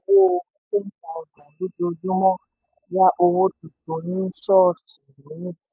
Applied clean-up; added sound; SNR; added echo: neural mask model DeepFilterNet 3.